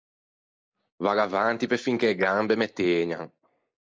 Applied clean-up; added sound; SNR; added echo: neural mask model Resemble Enhance denoiser.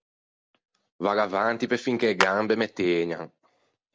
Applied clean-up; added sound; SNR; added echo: none; Clapping; 6 dB; none.